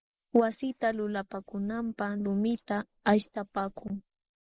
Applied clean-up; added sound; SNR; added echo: neural mask model Resemble Enhance denoiser.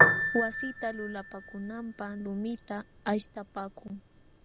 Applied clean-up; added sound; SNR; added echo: none; Piano; -4 dB; none.